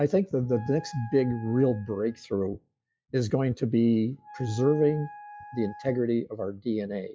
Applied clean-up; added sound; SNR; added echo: classical method log-MMSE.